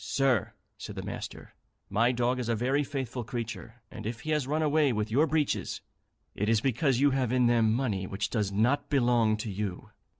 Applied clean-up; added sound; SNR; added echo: none; none; none; none.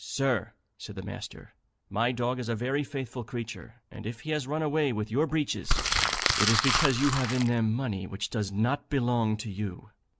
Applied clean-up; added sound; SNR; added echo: none; Crumpling, crinkling; -2 dB; none.